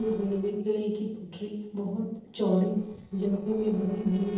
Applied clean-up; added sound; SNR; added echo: neural separator model SepFormer DNS4.